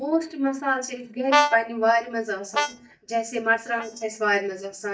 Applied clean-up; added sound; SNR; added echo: neural mask model DeepFilterNet 3.